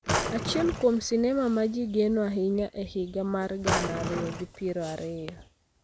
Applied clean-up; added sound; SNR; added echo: none; Drawer open or close; 3 dB; none.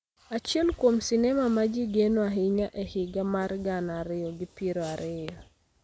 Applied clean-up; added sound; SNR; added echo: none; none; none; none.